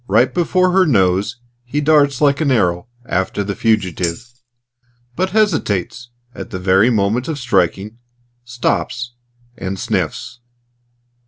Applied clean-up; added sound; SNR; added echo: none; Tambourine; 14 dB; none.